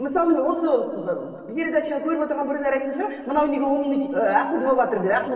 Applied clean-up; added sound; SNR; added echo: none; none; none; reverberation time 2.4 s.